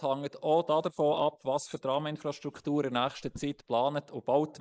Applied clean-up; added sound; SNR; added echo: neural mask model Resemble Enhance denoiser.